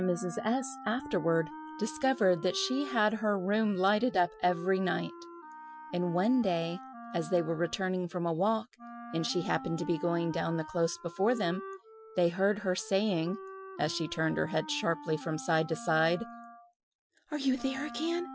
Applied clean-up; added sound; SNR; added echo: classical method Wiener filter.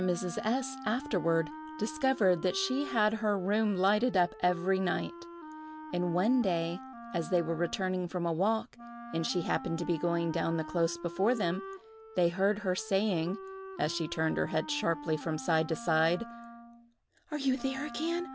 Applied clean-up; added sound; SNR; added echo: none; Wind instrument, woodwind instrument; 13 dB; none.